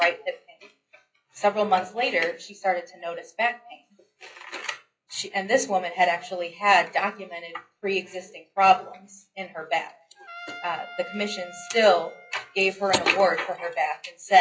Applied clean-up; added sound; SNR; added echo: classical method WPE with log-MMSE.